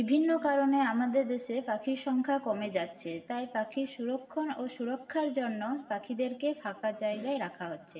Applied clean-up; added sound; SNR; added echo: none; none; none; reverberation time 1.7 s.